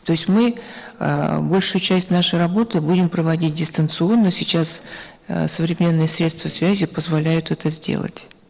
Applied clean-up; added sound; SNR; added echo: neural separator model SepFormer DNS4.